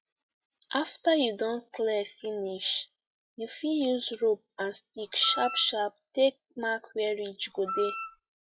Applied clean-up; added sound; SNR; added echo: classical method log-MMSE.